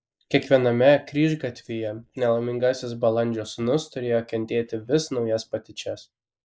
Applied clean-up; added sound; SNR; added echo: neural mask model Resemble Enhance denoiser.